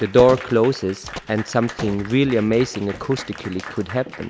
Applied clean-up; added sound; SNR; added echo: none; Applause / Crowd; 18 dB; none.